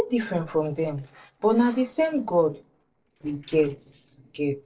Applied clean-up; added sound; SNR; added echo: neural separator model SepFormer DNS4.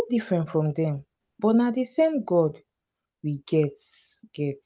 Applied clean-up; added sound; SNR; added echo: none; none; none; none.